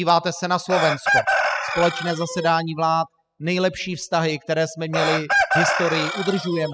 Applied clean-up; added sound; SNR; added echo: classical method spectral subtraction.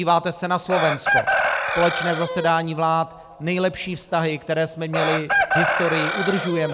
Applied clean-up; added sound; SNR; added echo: none; Chicken, rooster; 2 dB; none.